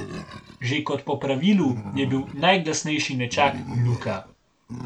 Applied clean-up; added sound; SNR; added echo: none; Animal; 13 dB; none.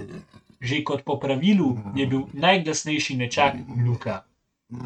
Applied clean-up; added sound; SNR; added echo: neural mask model RNNoise.